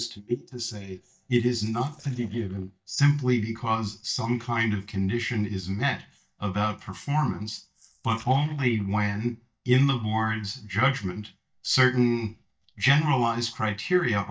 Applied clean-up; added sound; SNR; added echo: neural mask model DeepFilterNet 3.